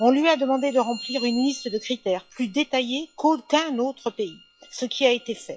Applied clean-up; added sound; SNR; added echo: classical method log-MMSE.